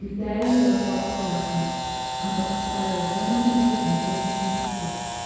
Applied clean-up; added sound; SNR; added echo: none; Camera; 4 dB; reverberation time 2.0 s.